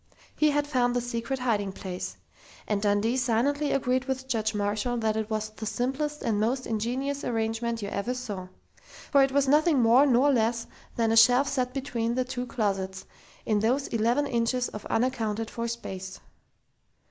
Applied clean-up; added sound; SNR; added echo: none; none; none; none.